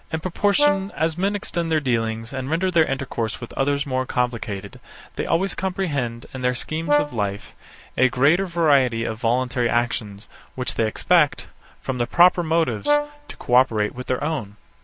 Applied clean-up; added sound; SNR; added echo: none; Brass instrument; 5 dB; none.